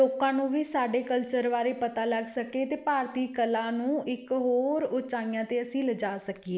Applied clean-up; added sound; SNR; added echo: none; none; none; none.